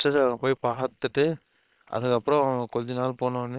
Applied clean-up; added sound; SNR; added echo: neural separator model SepFormer WHAM!.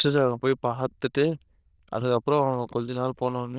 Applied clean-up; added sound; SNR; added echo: neural diffusion model UNIVERSE++.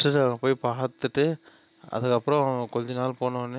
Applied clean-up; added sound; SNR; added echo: none; none; none; none.